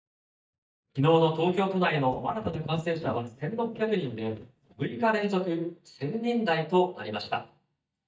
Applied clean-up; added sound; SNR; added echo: neural mask model DeepFilterNet 3.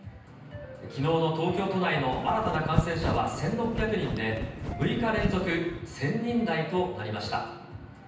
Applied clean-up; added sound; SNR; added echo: none; Wind; 4 dB; reverberation time 0.9 s.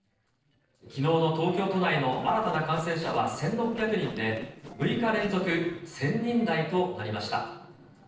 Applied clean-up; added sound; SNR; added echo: neural separator model SepFormer DNS4.